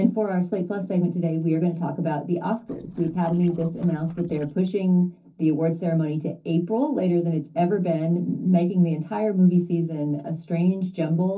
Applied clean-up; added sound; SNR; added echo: neural separator model SepFormer DNS4.